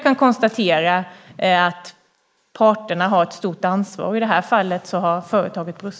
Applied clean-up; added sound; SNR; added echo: neural mask model Resemble Enhance denoiser.